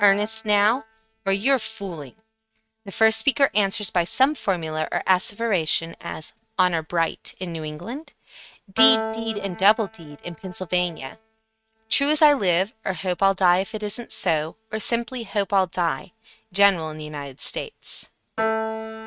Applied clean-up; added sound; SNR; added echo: neural mask model RNNoise.